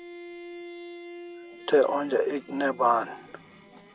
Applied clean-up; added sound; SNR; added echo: none; Bowed string instrument; 16 dB; none.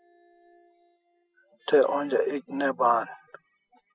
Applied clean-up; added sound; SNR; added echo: classical method spectral subtraction.